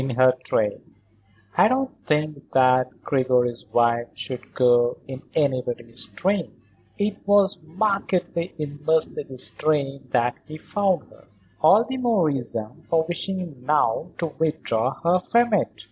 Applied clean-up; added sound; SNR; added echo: none; none; none; none.